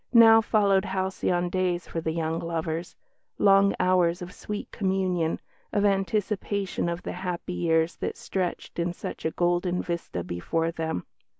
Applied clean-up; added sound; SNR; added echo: none; none; none; none.